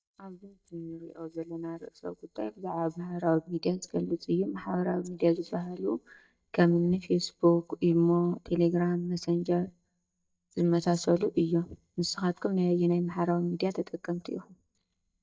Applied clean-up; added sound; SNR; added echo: neural mask model DeepFilterNet 3.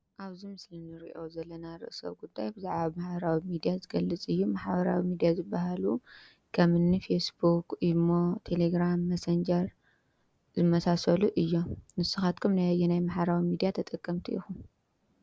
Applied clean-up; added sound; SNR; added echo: none; none; none; none.